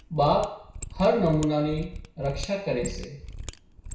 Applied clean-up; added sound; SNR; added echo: none; Mechanisms; 12 dB; reverberation time 0.6 s.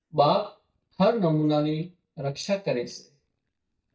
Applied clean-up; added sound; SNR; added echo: neural mask model DeepFilterNet 3.